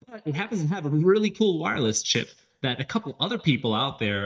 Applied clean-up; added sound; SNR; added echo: neural mask model DeepFilterNet 3.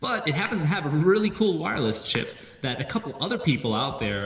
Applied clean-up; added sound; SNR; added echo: none; Clapping; 19 dB; reverberation time 1.4 s.